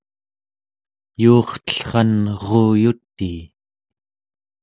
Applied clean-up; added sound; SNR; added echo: none; none; none; none.